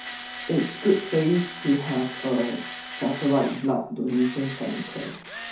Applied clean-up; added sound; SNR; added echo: none; Tools; 12 dB; reverberation time 0.9 s.